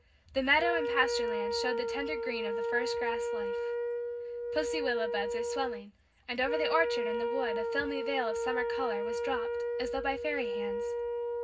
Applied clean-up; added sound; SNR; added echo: none; Wind instrument, woodwind instrument; -1 dB; reverberation time 0.4 s.